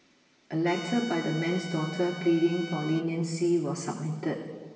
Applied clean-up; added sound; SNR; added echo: none; Trumpet; 14 dB; reverberation time 1.2 s.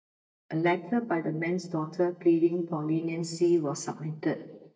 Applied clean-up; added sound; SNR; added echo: neural mask model DeepFilterNet 3.